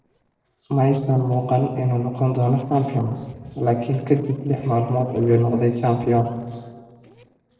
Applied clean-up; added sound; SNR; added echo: neural separator model SepFormer DNS4.